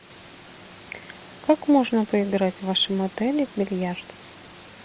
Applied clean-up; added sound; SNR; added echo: none; none; none; none.